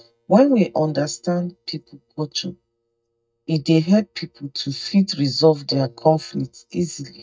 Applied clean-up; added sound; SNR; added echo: neural mask model DeepFilterNet 3.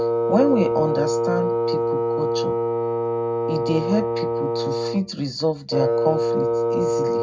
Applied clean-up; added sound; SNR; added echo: none; Wind instrument, woodwind instrument; -4 dB; reverberation time 0.3 s.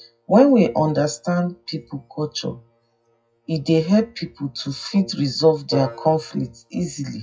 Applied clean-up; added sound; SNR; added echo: classical method WPE with log-MMSE.